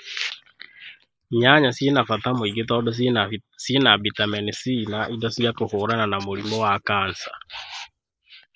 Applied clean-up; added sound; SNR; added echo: neural mask model Resemble Enhance denoiser.